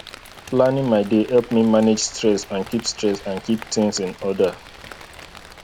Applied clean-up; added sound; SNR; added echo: none; Rain; 19 dB; none.